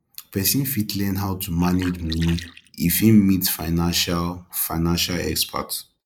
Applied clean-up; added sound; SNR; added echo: neural mask model Resemble Enhance denoiser.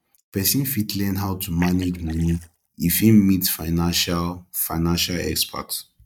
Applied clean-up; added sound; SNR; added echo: neural mask model DeepFilterNet 3.